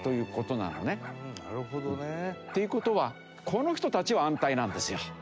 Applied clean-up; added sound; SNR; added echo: none; Bark; 17 dB; none.